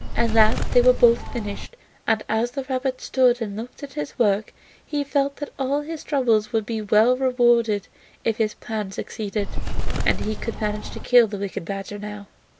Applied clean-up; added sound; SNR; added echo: none; Bird; -2 dB; none.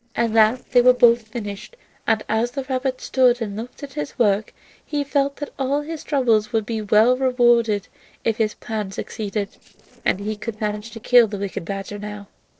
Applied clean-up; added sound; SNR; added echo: neural separator model SepFormer DNS4.